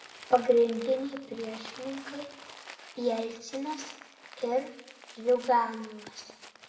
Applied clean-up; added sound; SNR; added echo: none; Crumpling, crinkling; 18 dB; reverberation time 0.7 s.